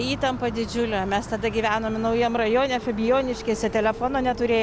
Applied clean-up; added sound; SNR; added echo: none; none; none; none.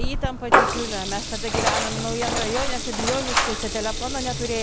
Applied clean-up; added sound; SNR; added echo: none; Engine + Water tap, faucet / Liquid; -4 dB; none.